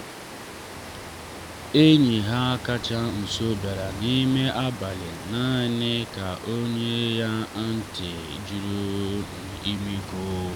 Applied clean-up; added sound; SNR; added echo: none; Water + Motorcycle; 12 dB; none.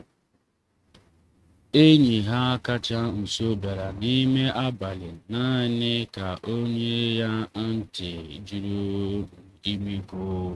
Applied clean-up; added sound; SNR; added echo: neural mask model RNNoise.